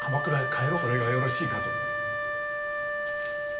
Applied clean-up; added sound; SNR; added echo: none; Wind instrument, woodwind instrument; -1 dB; reverberation time 2.3 s.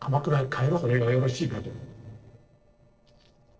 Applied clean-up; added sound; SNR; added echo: neural separator model SepFormer DNS4.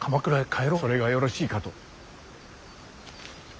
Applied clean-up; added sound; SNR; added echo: none; none; none; none.